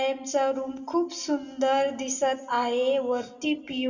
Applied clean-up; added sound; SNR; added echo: none; none; none; reverberation time 2.1 s.